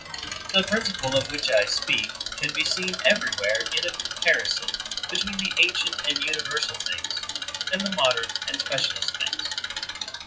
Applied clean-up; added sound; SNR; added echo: classical method WPE with log-MMSE.